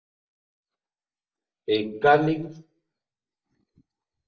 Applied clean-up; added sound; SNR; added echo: neural mask model DeepFilterNet 3.